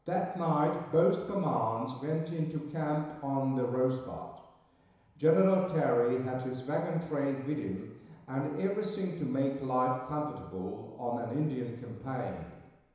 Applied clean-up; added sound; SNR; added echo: none; none; none; reverberation time 1.0 s.